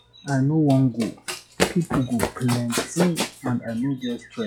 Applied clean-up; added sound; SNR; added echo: classical method log-MMSE.